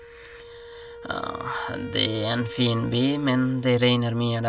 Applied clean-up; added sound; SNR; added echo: none; Wind instrument, woodwind instrument; 16 dB; none.